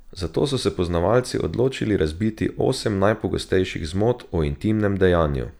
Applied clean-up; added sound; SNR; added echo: none; none; none; none.